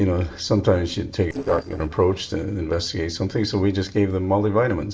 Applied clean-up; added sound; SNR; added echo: neural separator model SepFormer DNS4.